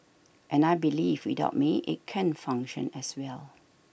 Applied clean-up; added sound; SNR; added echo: none; none; none; none.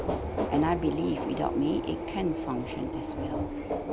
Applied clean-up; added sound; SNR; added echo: none; Subway, metro, underground; 1 dB; none.